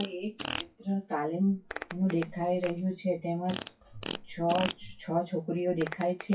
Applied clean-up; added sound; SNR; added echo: classical method WPE with log-MMSE.